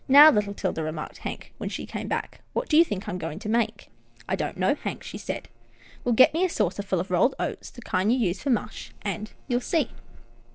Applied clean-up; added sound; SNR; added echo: neural separator model SepFormer DNS4.